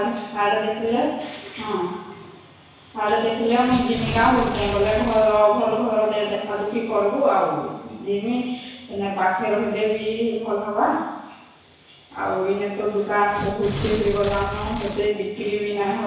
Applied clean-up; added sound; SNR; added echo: none; Tearing; 6 dB; reverberation time 1.1 s.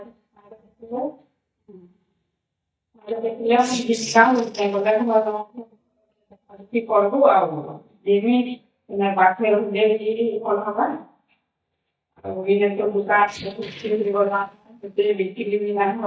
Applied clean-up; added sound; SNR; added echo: neural mask model DeepFilterNet 3.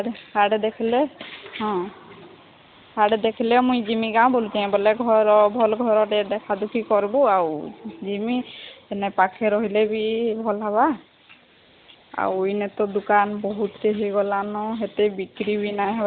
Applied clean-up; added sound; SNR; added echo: none; none; none; none.